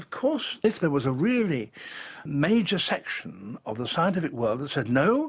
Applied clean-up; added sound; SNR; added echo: none; none; none; none.